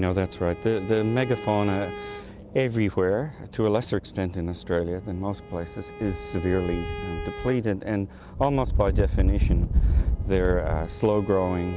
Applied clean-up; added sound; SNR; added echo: none; Bowed string instrument; 17 dB; none.